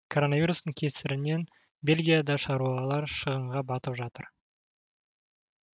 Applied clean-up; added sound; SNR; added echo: none; none; none; none.